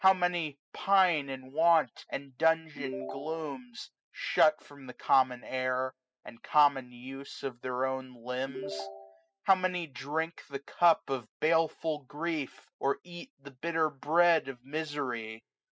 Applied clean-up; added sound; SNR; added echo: classical method spectral subtraction.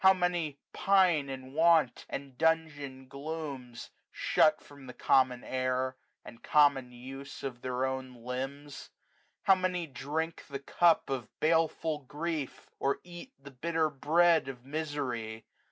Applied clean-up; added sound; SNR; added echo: none; none; none; none.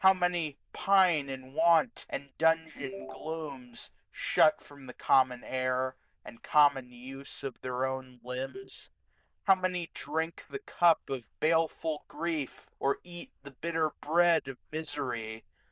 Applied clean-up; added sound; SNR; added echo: neural diffusion model UNIVERSE++.